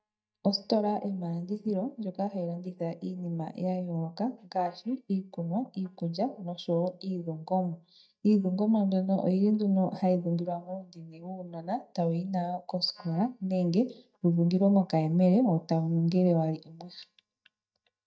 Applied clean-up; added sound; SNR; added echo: neural mask model DeepFilterNet 3.